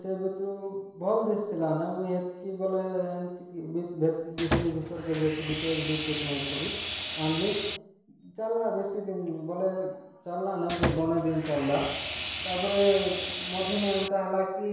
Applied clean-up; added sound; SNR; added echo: none; Sawing; 3 dB; reverberation time 1.0 s.